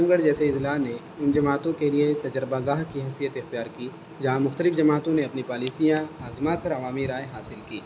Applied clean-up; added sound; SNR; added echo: none; none; none; none.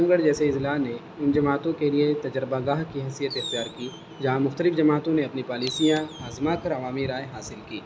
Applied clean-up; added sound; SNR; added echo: none; Fireworks; 13 dB; none.